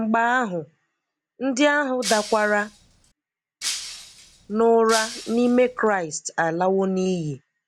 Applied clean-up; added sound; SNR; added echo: none; Shatter; 11 dB; none.